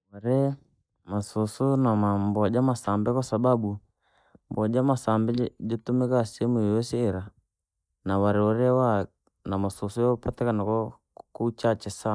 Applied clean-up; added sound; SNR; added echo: neural mask model DeepFilterNet 3.